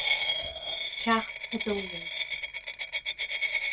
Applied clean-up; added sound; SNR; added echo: none; Coin (dropping); -4 dB; none.